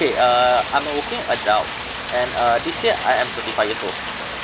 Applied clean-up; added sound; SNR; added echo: none; Rain; 6 dB; none.